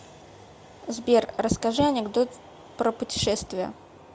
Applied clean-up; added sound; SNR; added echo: none; none; none; none.